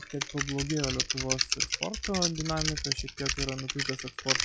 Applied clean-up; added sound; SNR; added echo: classical method log-MMSE.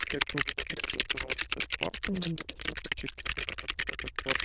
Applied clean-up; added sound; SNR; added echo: neural diffusion model UNIVERSE++.